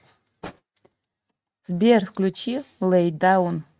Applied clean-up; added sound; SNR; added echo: neural mask model RNNoise.